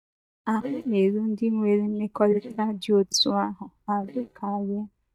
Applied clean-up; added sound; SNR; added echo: neural mask model DeepFilterNet 3.